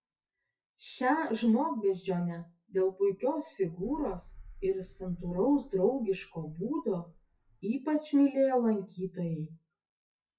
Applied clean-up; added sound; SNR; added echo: classical method WPE with log-MMSE.